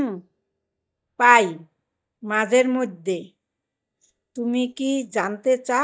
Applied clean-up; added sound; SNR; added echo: neural mask model DeepFilterNet 3.